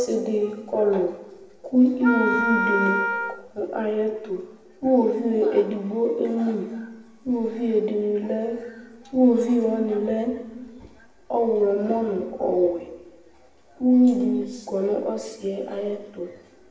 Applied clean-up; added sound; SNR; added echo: none; Wind instrument, woodwind instrument; 3 dB; reverberation time 1.1 s.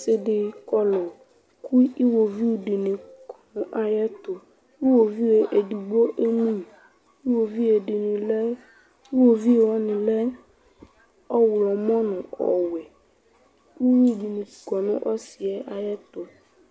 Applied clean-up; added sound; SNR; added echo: none; none; none; none.